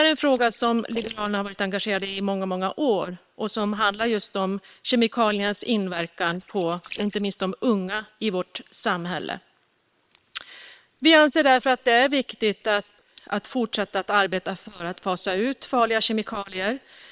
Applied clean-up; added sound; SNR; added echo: neural separator model SepFormer WHAM!.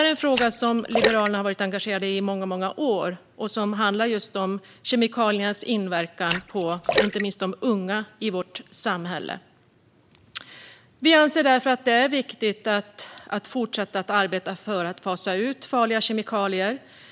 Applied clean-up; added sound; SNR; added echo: none; Splash, splatter; 5 dB; none.